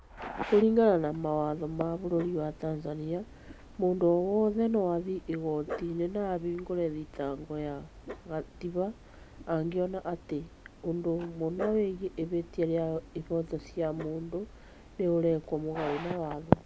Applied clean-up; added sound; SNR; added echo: none; Dog; 18 dB; none.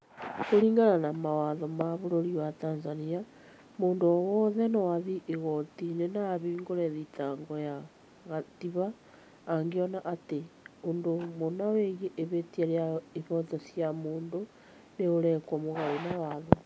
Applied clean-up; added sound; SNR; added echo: none; none; none; none.